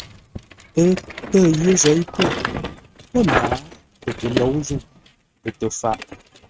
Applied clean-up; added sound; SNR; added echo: neural mask model RNNoise.